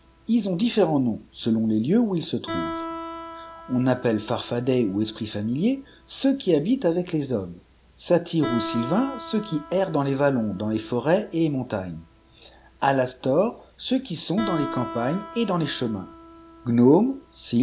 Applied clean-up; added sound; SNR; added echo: none; Guitar; 14 dB; none.